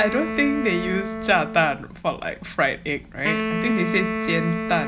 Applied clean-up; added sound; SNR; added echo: none; Wind instrument, woodwind instrument; 5 dB; none.